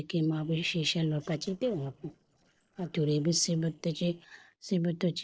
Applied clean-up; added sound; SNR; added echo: neural separator model SepFormer DNS4.